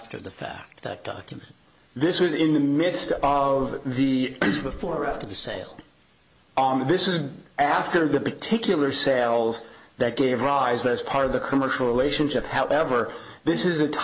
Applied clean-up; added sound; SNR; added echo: none; Subway, metro, underground / Doorbell; 17 dB; none.